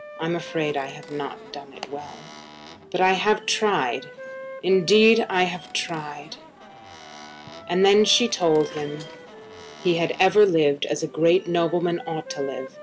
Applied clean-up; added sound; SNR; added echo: none; Wind instrument, woodwind instrument + Squeak / Cupboard open or close; 18 dB; none.